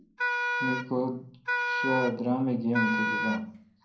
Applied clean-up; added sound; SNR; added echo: none; Wind instrument, woodwind instrument; 1 dB; reverberation time 0.6 s.